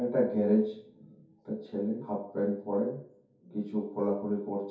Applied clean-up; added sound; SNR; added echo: none; none; none; reverberation time 0.6 s.